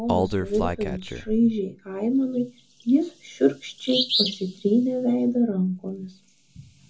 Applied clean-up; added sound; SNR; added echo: none; Bird vocalization, bird call, bird song; 7 dB; reverberation time 0.3 s.